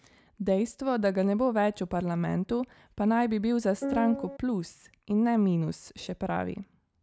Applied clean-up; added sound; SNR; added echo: none; Piano; 5 dB; none.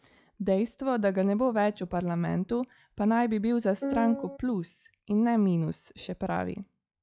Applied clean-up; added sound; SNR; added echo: classical method log-MMSE.